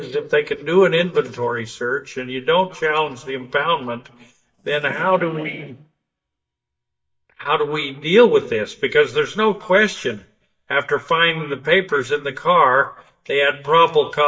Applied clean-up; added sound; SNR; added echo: neural mask model DeepFilterNet 3.